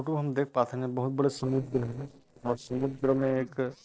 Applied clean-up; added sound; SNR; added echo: neural separator model SepFormer DNS4.